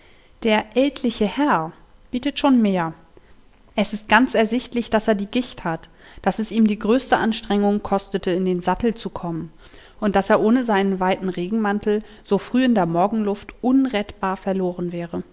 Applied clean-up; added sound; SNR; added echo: none; none; none; none.